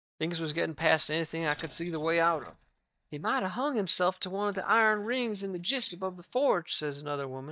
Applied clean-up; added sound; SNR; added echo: neural mask model DeepFilterNet 3.